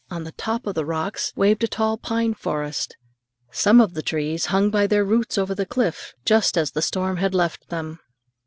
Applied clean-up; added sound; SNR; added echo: none; none; none; none.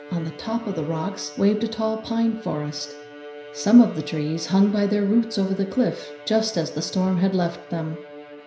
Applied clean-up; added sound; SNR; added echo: none; Bowed string instrument; 17 dB; reverberation time 0.5 s.